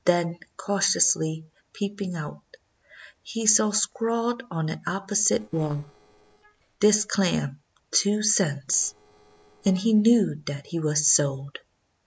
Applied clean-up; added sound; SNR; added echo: neural separator model SepFormer DNS4.